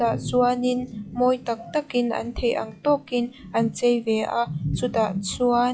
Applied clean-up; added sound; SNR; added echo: classical method log-MMSE.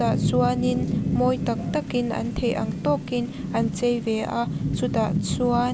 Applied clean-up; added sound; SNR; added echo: none; Rain / Thunderstorm; 2 dB; none.